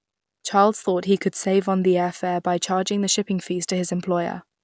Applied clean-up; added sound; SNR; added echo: none; none; none; none.